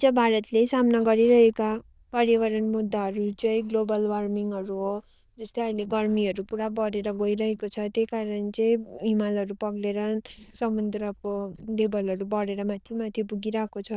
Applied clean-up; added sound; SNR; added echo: neural diffusion model UNIVERSE++.